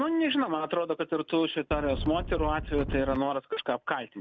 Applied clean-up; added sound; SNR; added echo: none; Wind; 5 dB; none.